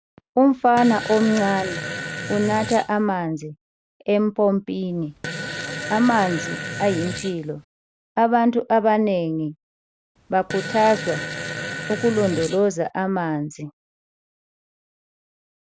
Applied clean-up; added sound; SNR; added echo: none; Fart; 8 dB; none.